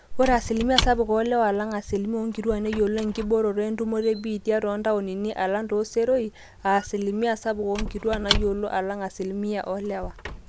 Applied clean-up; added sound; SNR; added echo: none; Squeak / Wood; 9 dB; none.